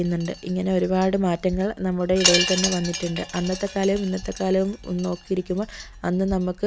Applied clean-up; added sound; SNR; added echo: none; Wind chime; 7 dB; none.